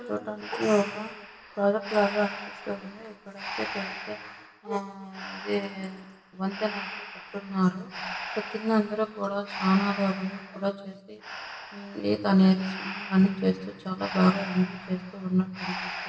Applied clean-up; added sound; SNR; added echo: none; Breathing; 11 dB; reverberation time 1.0 s.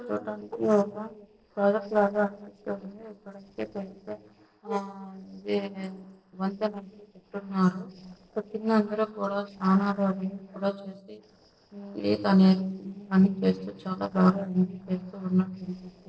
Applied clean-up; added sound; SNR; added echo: neural separator model SepFormer DNS4.